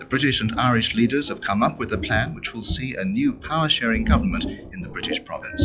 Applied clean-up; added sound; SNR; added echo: classical method log-MMSE.